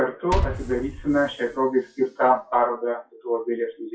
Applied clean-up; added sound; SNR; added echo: classical method WPE with log-MMSE.